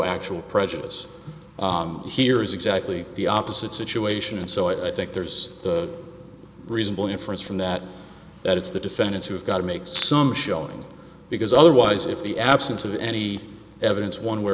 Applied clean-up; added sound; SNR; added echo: none; none; none; none.